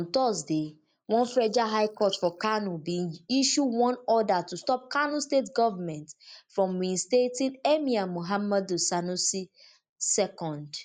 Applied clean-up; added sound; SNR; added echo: neural mask model Resemble Enhance denoiser.